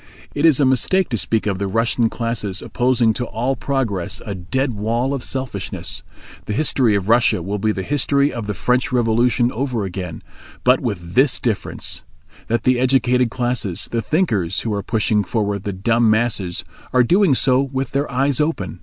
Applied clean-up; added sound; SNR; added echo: none; none; none; none.